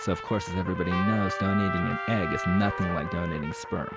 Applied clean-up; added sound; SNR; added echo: none; Trumpet + Trumpet; 5 dB; none.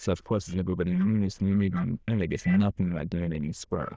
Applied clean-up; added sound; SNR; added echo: neural diffusion model UNIVERSE++.